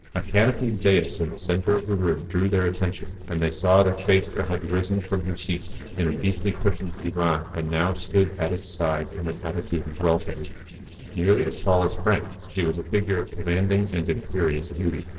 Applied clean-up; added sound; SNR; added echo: neural separator model SepFormer DNS4.